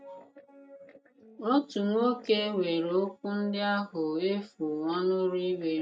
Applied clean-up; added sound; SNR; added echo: neural mask model RNNoise.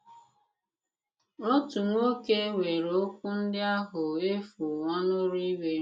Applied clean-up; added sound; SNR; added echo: none; none; none; none.